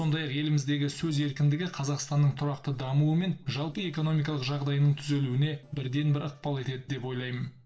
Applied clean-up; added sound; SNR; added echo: neural separator model SepFormer DNS4.